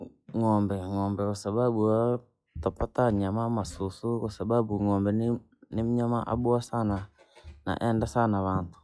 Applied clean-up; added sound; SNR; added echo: classical method log-MMSE.